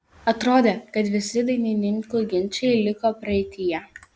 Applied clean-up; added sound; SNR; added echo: none; none; none; none.